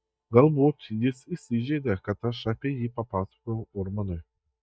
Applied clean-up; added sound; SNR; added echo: neural mask model DeepFilterNet 3.